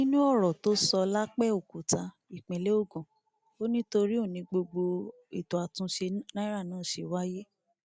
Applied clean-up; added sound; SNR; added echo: none; none; none; none.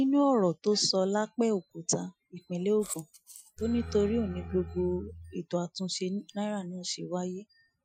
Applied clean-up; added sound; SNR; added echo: classical method Wiener filter.